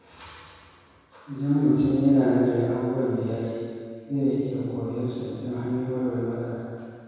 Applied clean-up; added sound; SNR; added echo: none; none; none; reverberation time 2.2 s.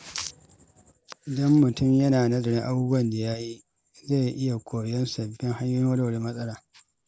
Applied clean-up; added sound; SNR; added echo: none; none; none; none.